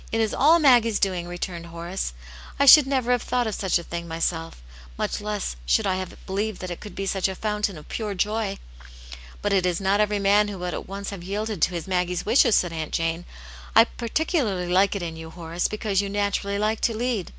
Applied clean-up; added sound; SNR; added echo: none; none; none; none.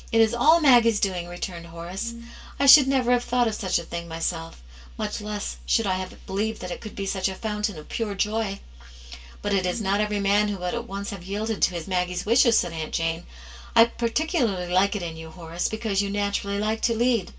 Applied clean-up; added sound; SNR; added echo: none; Brass instrument; 16 dB; reverberation time 0.1 s.